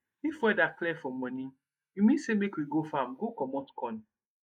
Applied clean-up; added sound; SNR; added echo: neural mask model Resemble Enhance denoiser.